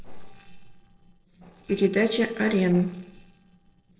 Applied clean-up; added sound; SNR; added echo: neural separator model SepFormer DNS4.